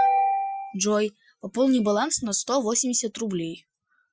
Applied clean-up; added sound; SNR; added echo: classical method Wiener filter.